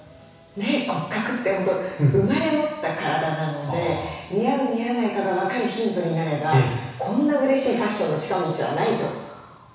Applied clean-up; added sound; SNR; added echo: none; none; none; reverberation time 1.1 s.